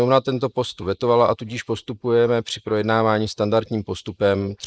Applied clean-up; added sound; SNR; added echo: neural mask model Resemble Enhance denoiser.